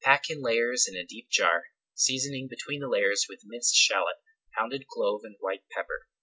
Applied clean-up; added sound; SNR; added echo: none; none; none; none.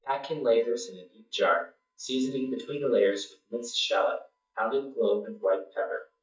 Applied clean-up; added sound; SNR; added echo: neural mask model DeepFilterNet 3.